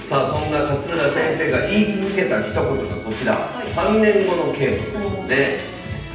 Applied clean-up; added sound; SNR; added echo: none; none; none; reverberation time 0.9 s.